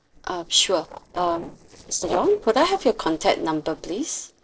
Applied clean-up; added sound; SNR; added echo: neural separator model SepFormer DNS4.